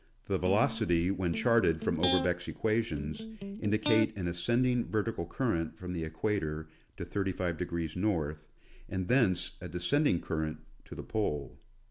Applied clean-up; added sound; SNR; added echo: none; Electric guitar; 6 dB; none.